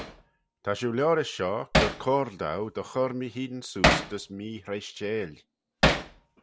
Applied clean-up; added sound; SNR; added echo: none; Hammer; 0 dB; none.